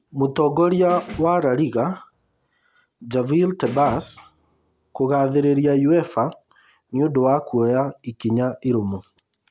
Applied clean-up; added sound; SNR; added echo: none; Snare drum; 17 dB; none.